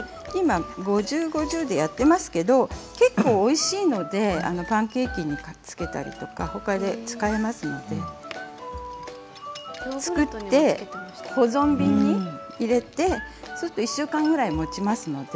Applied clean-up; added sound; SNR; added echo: none; none; none; none.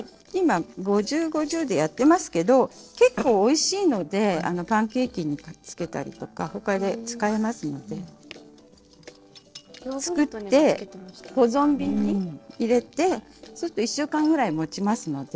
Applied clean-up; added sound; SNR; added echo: neural separator model SepFormer DNS4.